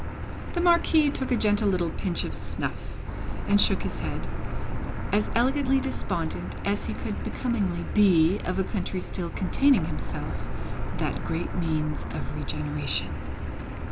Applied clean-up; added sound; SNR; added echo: none; Car; 2 dB; none.